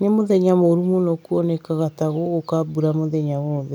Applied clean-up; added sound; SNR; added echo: none; none; none; none.